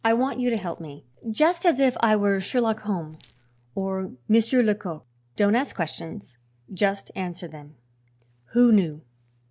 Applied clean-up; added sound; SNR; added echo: none; Rattle; 15 dB; none.